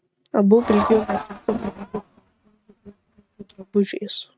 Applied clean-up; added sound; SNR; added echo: neural mask model RNNoise.